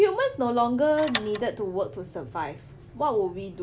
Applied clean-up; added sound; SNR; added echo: none; Tools; 2 dB; none.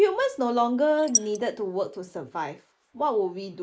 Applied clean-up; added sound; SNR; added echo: neural mask model Resemble Enhance denoiser.